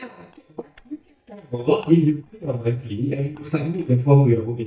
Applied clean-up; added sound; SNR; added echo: neural mask model DeepFilterNet 3.